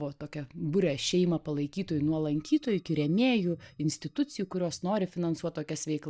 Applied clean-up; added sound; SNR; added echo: neural mask model DeepFilterNet 3.